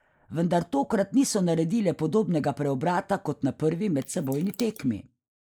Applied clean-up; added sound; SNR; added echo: neural mask model Resemble Enhance denoiser.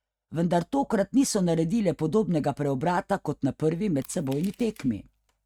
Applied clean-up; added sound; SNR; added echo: neural mask model RNNoise.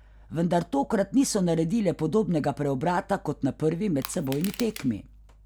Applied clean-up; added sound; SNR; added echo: none; Crushing; 15 dB; none.